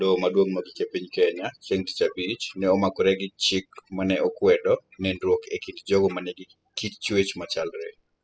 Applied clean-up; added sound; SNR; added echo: classical method spectral subtraction.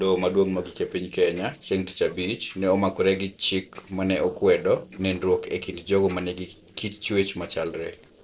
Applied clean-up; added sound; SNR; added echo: neural separator model SepFormer DNS4.